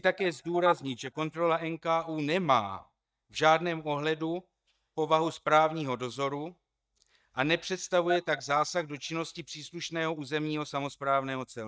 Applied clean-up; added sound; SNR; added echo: neural mask model DeepFilterNet 3.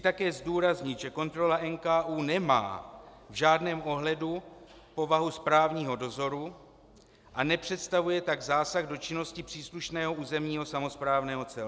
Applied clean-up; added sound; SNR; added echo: none; none; none; none.